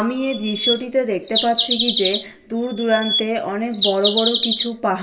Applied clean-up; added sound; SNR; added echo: none; Bird vocalization, bird call, bird song; 2 dB; reverberation time 1.1 s.